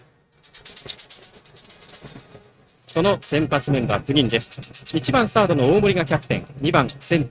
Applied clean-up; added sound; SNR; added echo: neural mask model RNNoise.